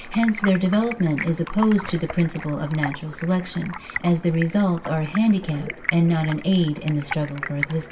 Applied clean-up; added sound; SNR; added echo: none; Stream; 12 dB; reverberation time 0.2 s.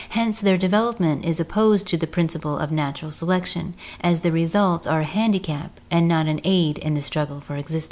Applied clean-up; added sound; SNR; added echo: none; none; none; none.